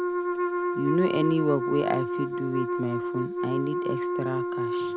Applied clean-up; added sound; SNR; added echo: none; Wind instrument, woodwind instrument; -1 dB; none.